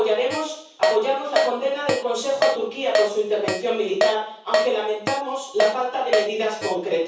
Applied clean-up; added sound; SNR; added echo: none; Keyboard (musical); 2 dB; reverberation time 0.6 s.